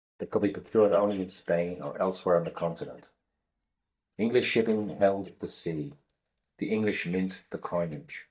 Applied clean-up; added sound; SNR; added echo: neural mask model DeepFilterNet 3.